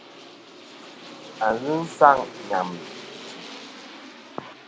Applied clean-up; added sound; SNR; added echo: none; Aircraft; 14 dB; none.